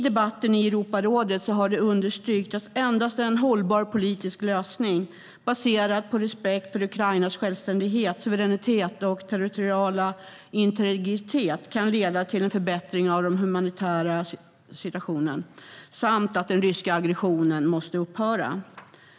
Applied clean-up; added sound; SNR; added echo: none; none; none; none.